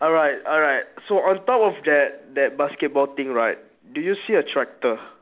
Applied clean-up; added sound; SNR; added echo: none; none; none; none.